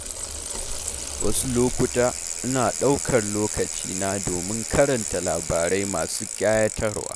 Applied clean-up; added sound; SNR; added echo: none; Bicycle; 3 dB; none.